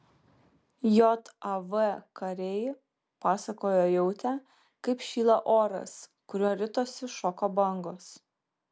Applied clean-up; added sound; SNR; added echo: none; none; none; none.